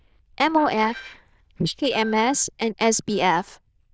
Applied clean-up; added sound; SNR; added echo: neural diffusion model UNIVERSE++.